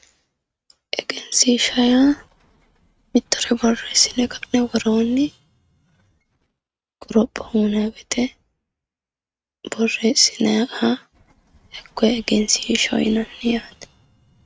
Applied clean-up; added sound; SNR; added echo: neural mask model RNNoise.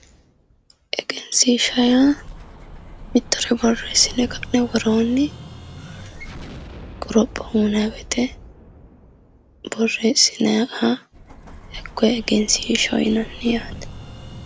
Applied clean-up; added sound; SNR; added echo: none; Explosion; 16 dB; none.